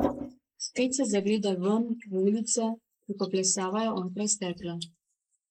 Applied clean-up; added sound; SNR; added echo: neural mask model Resemble Enhance denoiser.